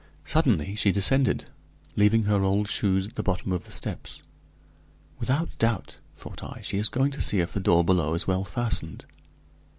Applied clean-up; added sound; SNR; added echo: none; none; none; none.